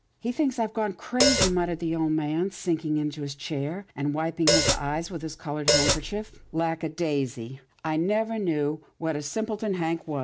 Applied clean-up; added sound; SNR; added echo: none; Hi-hat; -2 dB; none.